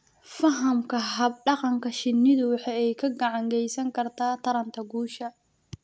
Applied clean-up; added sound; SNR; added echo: none; none; none; none.